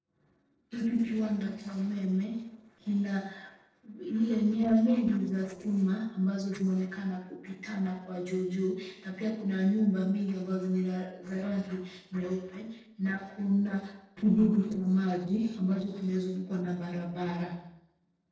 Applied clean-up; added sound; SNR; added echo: neural separator model SepFormer DNS4.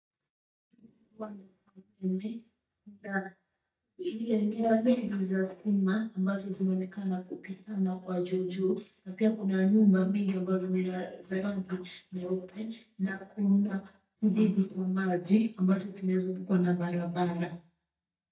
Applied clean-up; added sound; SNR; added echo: neural mask model DeepFilterNet 3.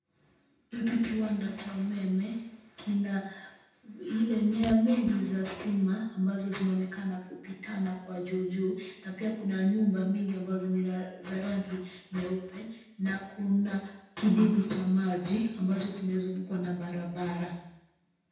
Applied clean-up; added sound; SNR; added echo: none; Fart; 15 dB; reverberation time 0.8 s.